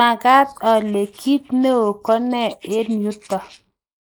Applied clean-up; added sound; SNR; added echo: neural mask model Resemble Enhance denoiser.